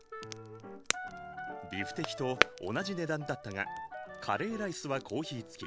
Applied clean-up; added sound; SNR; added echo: none; Crackle; 3 dB; none.